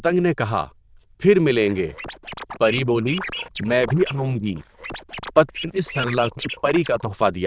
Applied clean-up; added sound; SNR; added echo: neural diffusion model UNIVERSE++.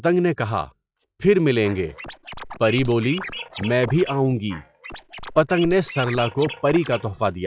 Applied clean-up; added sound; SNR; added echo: classical method log-MMSE.